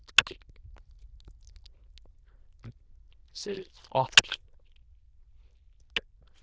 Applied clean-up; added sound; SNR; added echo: neural diffusion model UNIVERSE++.